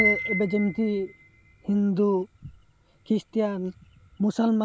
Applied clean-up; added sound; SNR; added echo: none; Piano; 8 dB; none.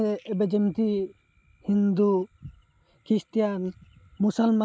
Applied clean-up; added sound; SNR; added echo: none; none; none; none.